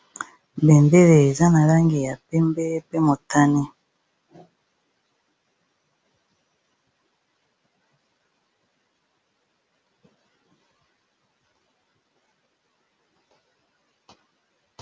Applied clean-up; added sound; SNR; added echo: none; none; none; none.